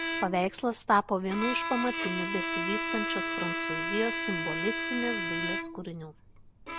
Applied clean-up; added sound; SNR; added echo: none; Bowed string instrument; 2 dB; none.